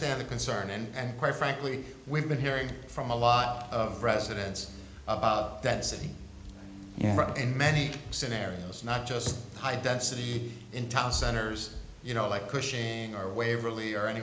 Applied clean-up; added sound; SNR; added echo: none; Organ; 19 dB; none.